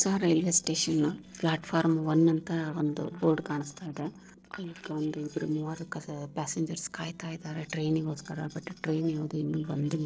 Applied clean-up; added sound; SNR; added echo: neural separator model SepFormer DNS4.